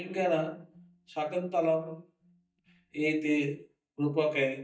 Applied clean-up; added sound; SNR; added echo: neural mask model DeepFilterNet 3.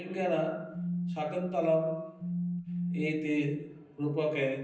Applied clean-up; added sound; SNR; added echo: none; Telephone; 5 dB; reverberation time 0.6 s.